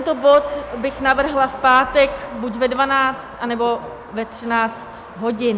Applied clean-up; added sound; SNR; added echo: none; Traffic noise, roadway noise; 18 dB; none.